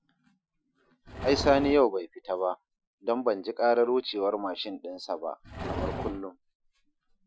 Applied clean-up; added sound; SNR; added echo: classical method Wiener filter.